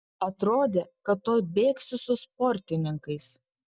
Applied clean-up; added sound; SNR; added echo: neural mask model DeepFilterNet 3.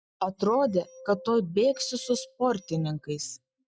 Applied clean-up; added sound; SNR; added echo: classical method log-MMSE.